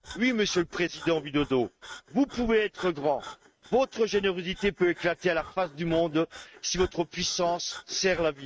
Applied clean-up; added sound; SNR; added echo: neural mask model RNNoise.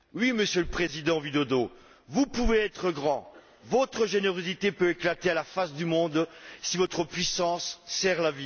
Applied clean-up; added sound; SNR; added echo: none; none; none; none.